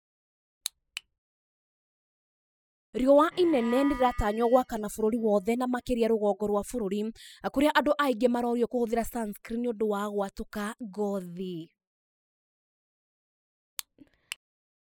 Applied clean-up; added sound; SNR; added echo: classical method spectral subtraction.